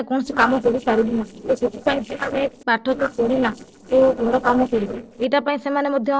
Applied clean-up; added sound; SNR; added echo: neural separator model SepFormer DNS4.